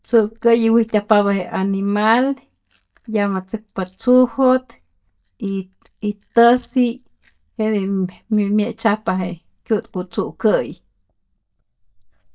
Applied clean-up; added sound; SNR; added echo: neural mask model DeepFilterNet 3.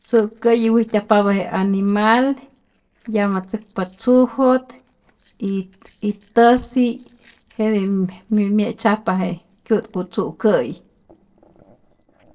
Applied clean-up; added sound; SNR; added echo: neural separator model SepFormer DNS4.